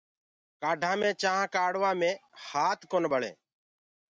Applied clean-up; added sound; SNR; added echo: none; none; none; none.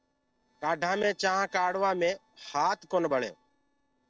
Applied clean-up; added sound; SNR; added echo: neural separator model SepFormer DNS4.